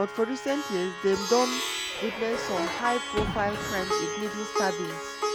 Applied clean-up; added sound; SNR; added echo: none; Car + Plucked string instrument; 2 dB; none.